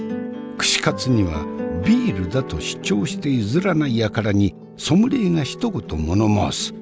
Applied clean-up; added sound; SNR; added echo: none; none; none; none.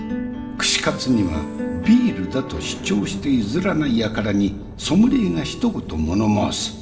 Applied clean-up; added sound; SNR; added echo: none; Explosion; 18 dB; reverberation time 2.6 s.